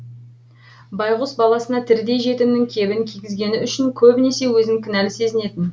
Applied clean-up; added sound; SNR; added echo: none; none; none; none.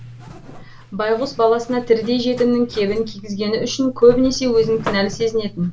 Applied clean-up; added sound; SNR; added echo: none; Zipper (clothing); 15 dB; none.